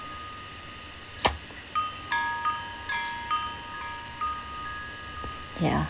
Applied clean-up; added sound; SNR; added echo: none; Bell + Rattle (instrument); 0 dB; none.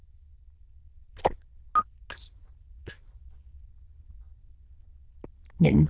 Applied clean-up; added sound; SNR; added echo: neural diffusion model UNIVERSE++.